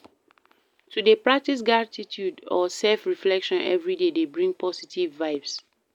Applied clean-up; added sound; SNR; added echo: none; none; none; none.